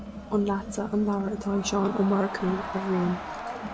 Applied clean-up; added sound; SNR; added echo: none; Crowd; 8 dB; none.